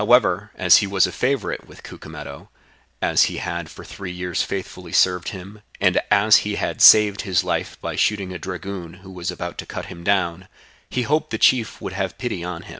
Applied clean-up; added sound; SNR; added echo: none; none; none; none.